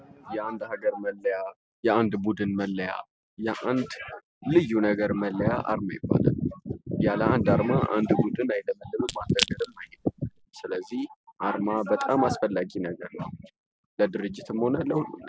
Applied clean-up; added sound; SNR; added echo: none; Crack / Crushing; 7 dB; none.